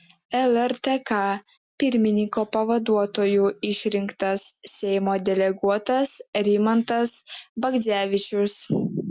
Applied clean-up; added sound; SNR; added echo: none; none; none; none.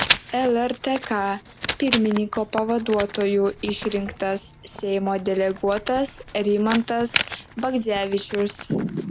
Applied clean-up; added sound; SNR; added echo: none; Writing; 8 dB; none.